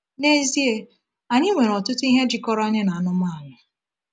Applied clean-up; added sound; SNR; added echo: none; none; none; none.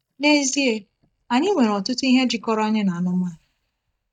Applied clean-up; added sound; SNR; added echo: neural mask model DeepFilterNet 3.